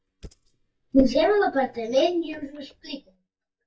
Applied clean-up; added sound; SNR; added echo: neural mask model DeepFilterNet 3.